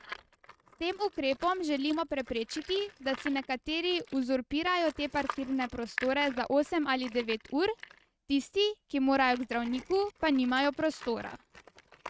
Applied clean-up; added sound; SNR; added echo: neural mask model RNNoise.